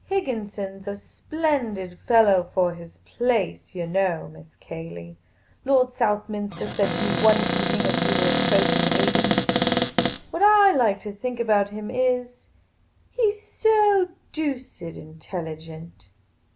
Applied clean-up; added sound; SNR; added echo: none; Cupboard open or close; -2 dB; none.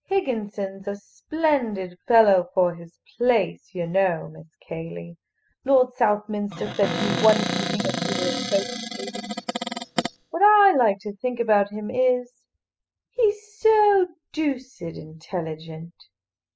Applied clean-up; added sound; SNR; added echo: classical method spectral subtraction.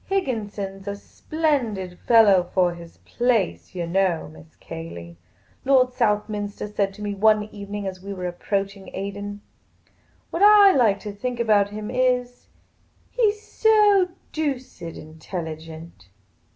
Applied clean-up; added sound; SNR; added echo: none; none; none; none.